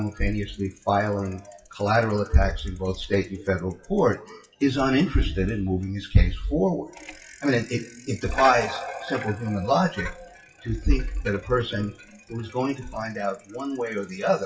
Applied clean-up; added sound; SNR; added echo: classical method WPE with log-MMSE.